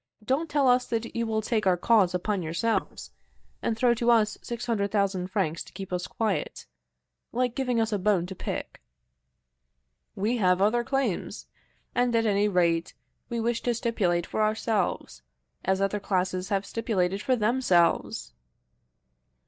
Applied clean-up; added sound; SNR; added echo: neural mask model DeepFilterNet 3.